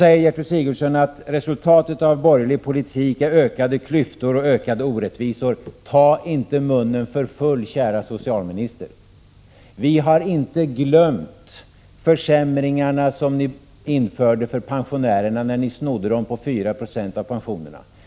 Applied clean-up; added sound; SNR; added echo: none; none; none; none.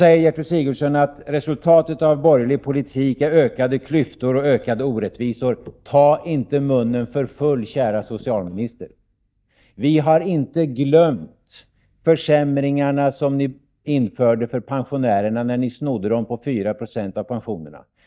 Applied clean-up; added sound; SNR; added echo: neural mask model DeepFilterNet 3.